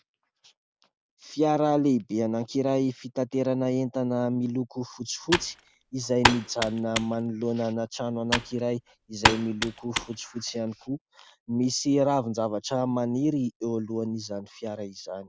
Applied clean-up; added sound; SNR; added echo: none; Computer keyboard; 3 dB; none.